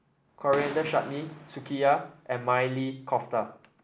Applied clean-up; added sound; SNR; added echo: none; Fireworks; 15 dB; none.